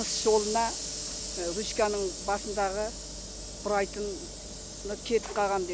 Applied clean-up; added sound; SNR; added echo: none; Sliding door / Hiss; 7 dB; none.